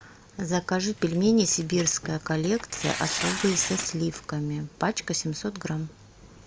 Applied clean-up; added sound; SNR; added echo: none; Tearing; 9 dB; none.